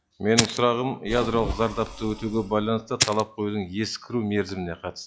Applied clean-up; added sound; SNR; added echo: classical method log-MMSE.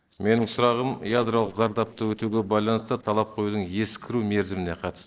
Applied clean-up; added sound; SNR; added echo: neural separator model SepFormer DNS4.